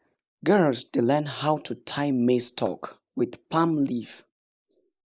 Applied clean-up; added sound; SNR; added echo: neural mask model Resemble Enhance denoiser.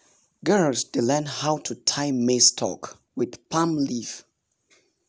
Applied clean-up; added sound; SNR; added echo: none; none; none; none.